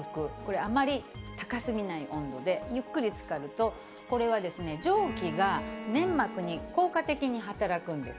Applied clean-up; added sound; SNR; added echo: none; Bowed string instrument; 11 dB; none.